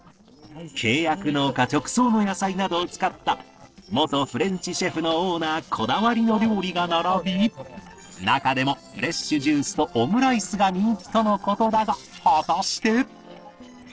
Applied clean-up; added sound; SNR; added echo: neural separator model SepFormer DNS4.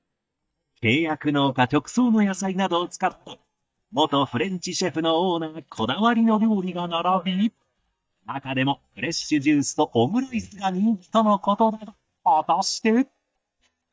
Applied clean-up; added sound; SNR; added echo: neural mask model DeepFilterNet 3.